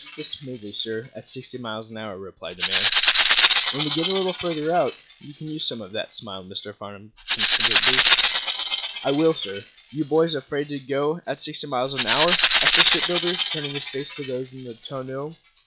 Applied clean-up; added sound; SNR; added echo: classical method log-MMSE.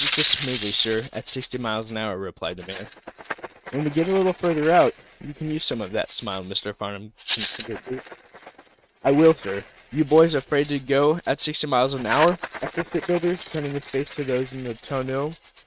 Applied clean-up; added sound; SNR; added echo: neural mask model RNNoise.